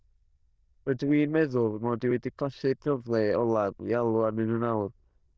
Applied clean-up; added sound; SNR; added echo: neural diffusion model UNIVERSE++.